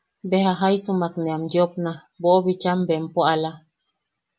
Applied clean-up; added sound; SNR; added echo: none; none; none; none.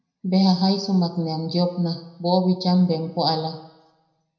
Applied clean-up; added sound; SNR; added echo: none; none; none; reverberation time 0.8 s.